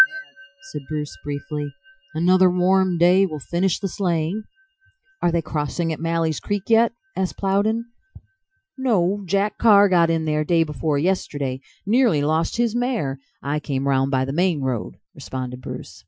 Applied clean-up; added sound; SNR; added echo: classical method Wiener filter.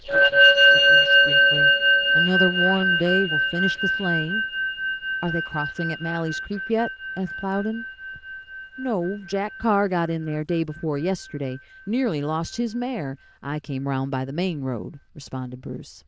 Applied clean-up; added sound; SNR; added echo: neural diffusion model UNIVERSE++.